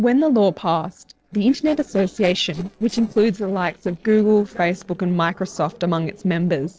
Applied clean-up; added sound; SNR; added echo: neural separator model SepFormer DNS4.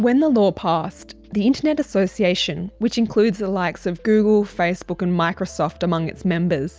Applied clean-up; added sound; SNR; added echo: none; none; none; none.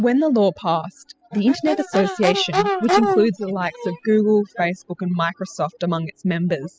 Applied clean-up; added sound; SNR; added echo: classical method spectral subtraction.